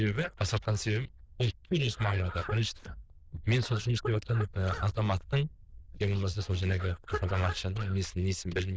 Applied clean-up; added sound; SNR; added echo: neural diffusion model UNIVERSE++.